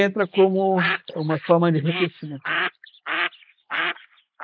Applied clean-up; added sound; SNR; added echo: neural mask model Resemble Enhance denoiser.